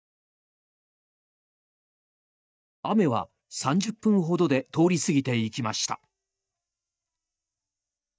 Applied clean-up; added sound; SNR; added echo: neural mask model DeepFilterNet 3.